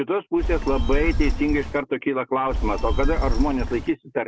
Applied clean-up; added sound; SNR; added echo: none; Telephone; -1 dB; none.